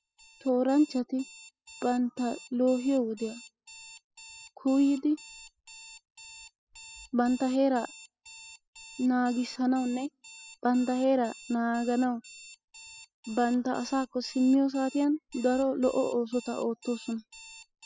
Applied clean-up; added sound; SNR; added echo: classical method spectral subtraction.